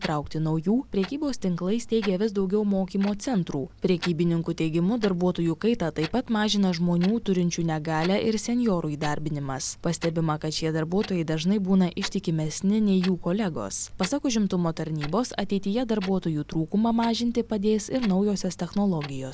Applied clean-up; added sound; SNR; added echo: none; Clock; 15 dB; none.